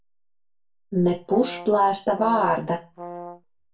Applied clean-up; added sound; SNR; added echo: none; Brass instrument; 15 dB; reverberation time 0.2 s.